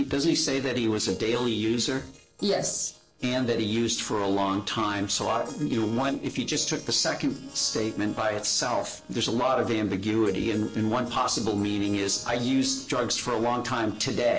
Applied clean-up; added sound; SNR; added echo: neural separator model SepFormer DNS4.